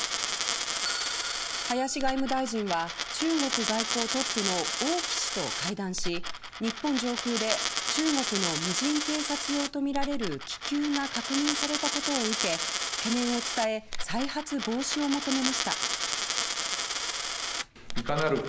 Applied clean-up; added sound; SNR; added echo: none; Coin (dropping); 0 dB; none.